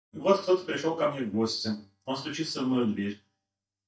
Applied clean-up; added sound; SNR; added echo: neural mask model DeepFilterNet 3.